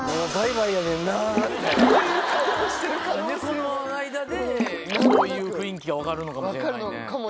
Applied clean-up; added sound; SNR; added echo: none; Water / Splash, splatter; 2 dB; none.